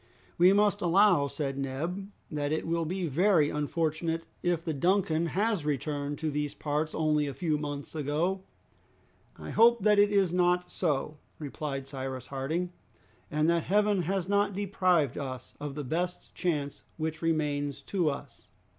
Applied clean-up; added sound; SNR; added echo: none; none; none; none.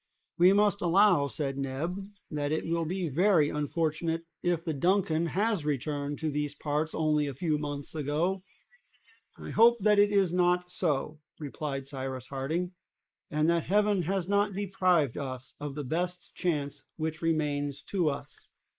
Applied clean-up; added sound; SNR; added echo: neural mask model Resemble Enhance denoiser.